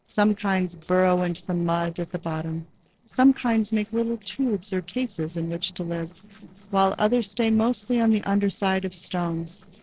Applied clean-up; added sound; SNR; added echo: neural separator model SepFormer DNS4.